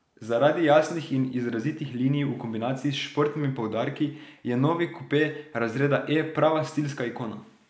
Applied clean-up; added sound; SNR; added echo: none; none; none; none.